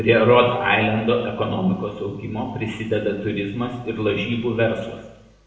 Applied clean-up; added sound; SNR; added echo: none; Wind instrument, woodwind instrument; 13 dB; reverberation time 0.9 s.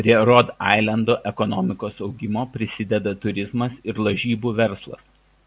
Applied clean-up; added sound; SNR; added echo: none; none; none; none.